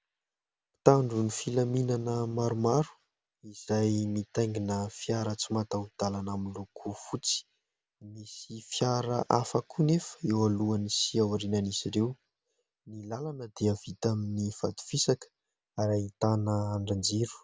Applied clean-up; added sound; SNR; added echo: none; none; none; none.